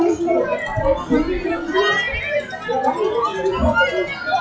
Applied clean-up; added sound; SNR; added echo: classical method WPE with log-MMSE.